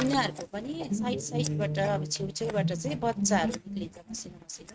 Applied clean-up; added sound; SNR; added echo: neural mask model RNNoise.